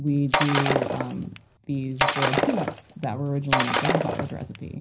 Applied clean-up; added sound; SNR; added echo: none; Shatter; -2 dB; reverberation time 0.4 s.